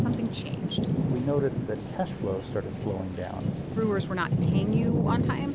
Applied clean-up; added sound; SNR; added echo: none; Thunder / Rain; -3 dB; none.